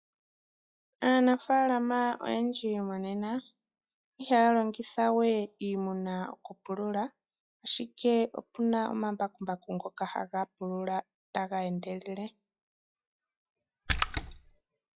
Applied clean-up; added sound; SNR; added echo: classical method log-MMSE.